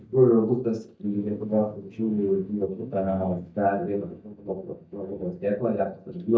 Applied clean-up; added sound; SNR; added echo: neural mask model DeepFilterNet 3.